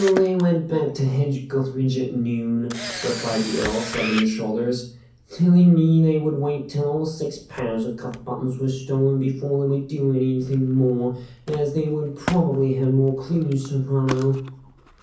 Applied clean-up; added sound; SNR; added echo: none; Camera; 15 dB; reverberation time 0.6 s.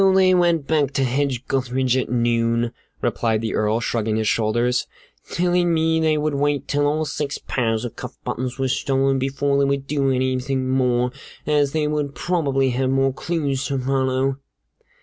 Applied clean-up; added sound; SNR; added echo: none; none; none; none.